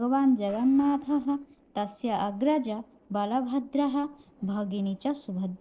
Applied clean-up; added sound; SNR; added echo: neural separator model SepFormer DNS4.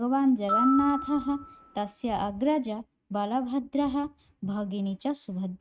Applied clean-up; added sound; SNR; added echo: neural mask model RNNoise.